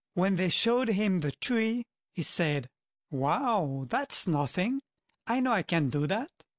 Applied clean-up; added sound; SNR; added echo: none; none; none; none.